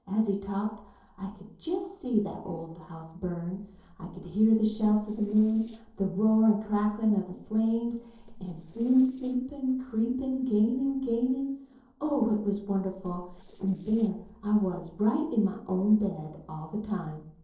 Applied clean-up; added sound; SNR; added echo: neural separator model SepFormer DNS4.